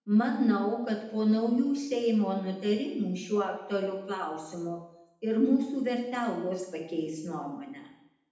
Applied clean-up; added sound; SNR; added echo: none; none; none; reverberation time 0.8 s.